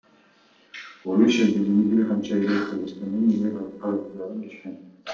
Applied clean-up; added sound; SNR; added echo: neural separator model SepFormer DNS4.